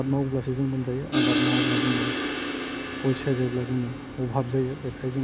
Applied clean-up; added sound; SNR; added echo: none; Crash cymbal; 1 dB; none.